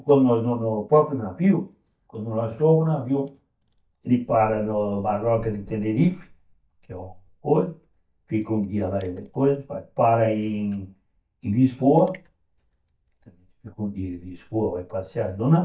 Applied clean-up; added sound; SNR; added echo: neural mask model DeepFilterNet 3.